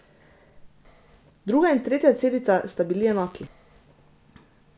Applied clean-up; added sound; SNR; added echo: none; none; none; none.